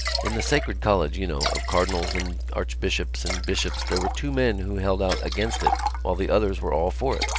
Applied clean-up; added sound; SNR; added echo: none; Liquid; 8 dB; none.